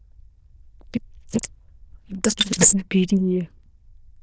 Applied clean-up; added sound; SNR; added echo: neural diffusion model UNIVERSE++.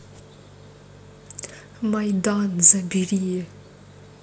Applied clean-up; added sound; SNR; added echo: none; none; none; none.